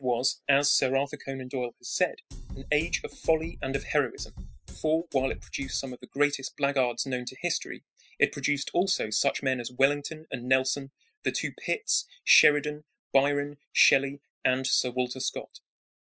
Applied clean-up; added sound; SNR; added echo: classical method spectral subtraction.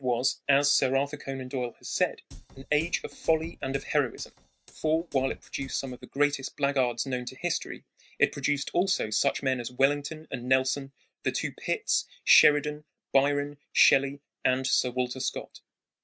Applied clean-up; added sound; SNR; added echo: neural mask model RNNoise.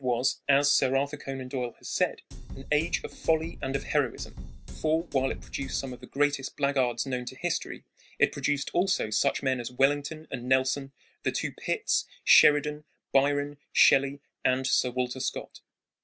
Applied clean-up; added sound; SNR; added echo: none; Drum kit; 11 dB; none.